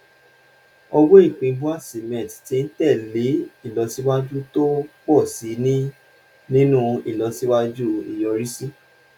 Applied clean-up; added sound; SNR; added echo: none; none; none; none.